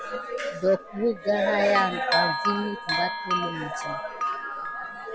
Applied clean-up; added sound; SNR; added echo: none; Bell; 4 dB; none.